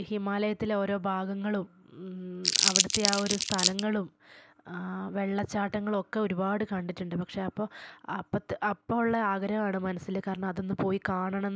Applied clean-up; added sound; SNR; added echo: none; Crumpling, crinkling; -3 dB; none.